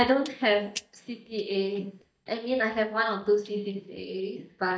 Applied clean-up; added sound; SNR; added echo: neural mask model DeepFilterNet 3.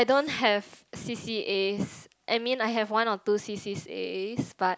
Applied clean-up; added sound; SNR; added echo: none; none; none; none.